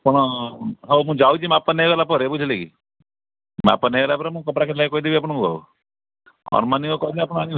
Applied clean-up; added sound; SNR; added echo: none; none; none; none.